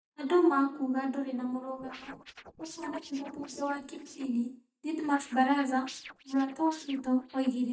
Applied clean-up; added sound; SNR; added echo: neural mask model DeepFilterNet 3.